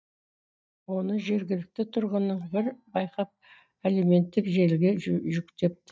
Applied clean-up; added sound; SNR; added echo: neural mask model DeepFilterNet 3.